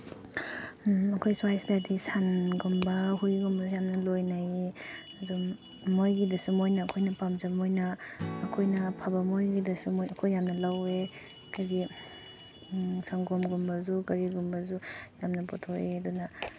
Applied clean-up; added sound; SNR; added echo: none; Strum + Bell; 17 dB; none.